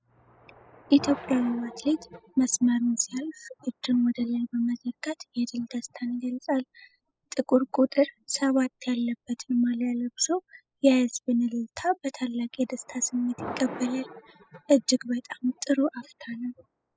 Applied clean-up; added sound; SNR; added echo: classical method spectral subtraction.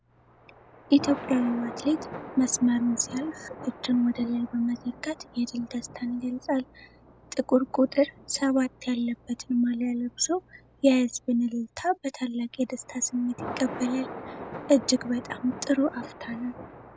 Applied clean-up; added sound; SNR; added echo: none; Thunder; 15 dB; none.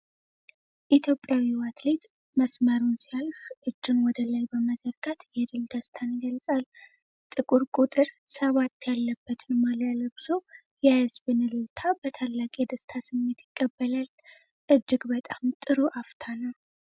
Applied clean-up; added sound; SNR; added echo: none; none; none; none.